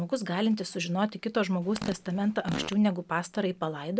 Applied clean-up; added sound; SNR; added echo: none; Fart; 12 dB; none.